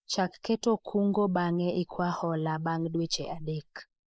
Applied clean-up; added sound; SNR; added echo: neural mask model Resemble Enhance denoiser.